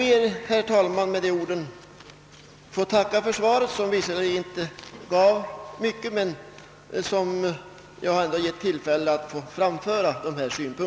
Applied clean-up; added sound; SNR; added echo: none; none; none; none.